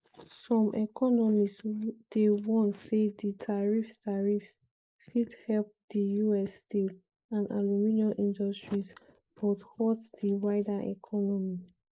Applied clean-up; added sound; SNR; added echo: neural mask model Resemble Enhance denoiser.